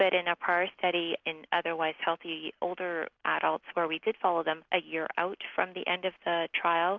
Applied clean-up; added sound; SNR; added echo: none; none; none; none.